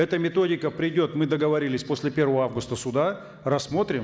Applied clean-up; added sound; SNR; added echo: none; none; none; none.